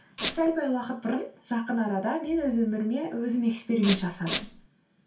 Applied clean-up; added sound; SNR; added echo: none; Squeak; 6 dB; reverberation time 0.2 s.